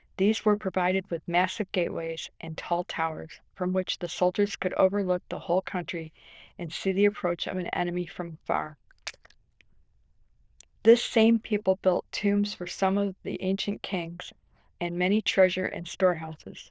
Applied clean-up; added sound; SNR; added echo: neural diffusion model UNIVERSE++.